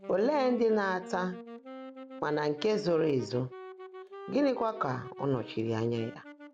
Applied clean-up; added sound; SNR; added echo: none; Wind instrument, woodwind instrument; 15 dB; none.